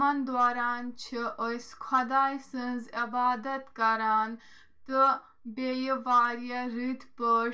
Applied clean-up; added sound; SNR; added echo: none; none; none; reverberation time 0.2 s.